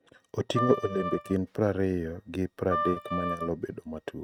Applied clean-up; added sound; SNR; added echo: neural mask model RNNoise.